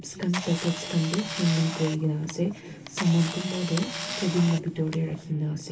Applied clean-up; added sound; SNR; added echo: none; Camera; 10 dB; reverberation time 2.9 s.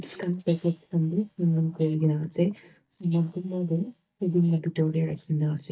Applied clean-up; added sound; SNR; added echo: neural mask model DeepFilterNet 3.